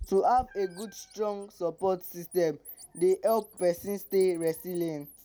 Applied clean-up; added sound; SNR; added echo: none; Bird + Meow; 19 dB; none.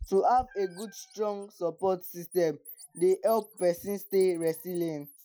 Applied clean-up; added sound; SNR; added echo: classical method Wiener filter.